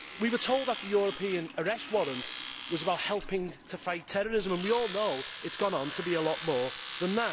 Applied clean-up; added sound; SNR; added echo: none; Domestic sounds, home sounds; 9 dB; none.